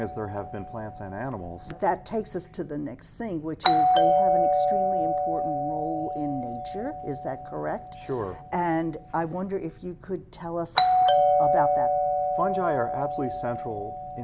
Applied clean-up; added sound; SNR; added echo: none; Doorbell; -5 dB; none.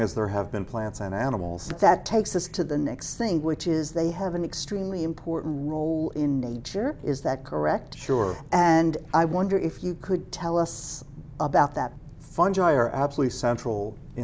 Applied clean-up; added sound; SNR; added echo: none; none; none; none.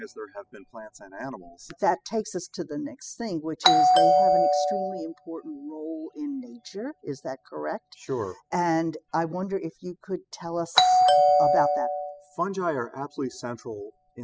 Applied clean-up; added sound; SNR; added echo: classical method spectral subtraction.